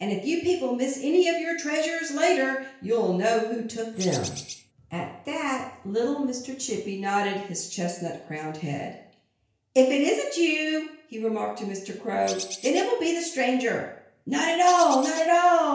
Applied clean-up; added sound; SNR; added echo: none; Bird; 11 dB; reverberation time 0.5 s.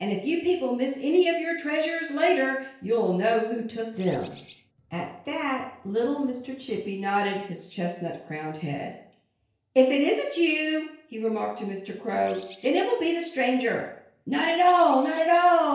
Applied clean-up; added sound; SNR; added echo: neural separator model SepFormer DNS4.